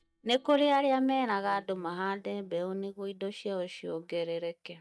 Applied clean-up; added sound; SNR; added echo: neural mask model DeepFilterNet 3.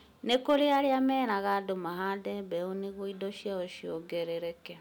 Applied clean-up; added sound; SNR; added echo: none; none; none; none.